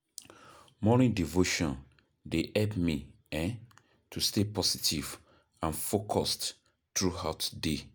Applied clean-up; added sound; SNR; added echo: none; none; none; none.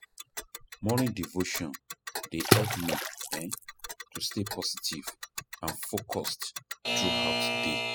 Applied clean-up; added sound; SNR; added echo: classical method spectral subtraction.